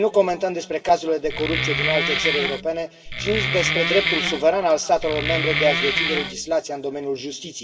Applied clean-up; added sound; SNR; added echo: none; Wood; 1 dB; reverberation time 1.8 s.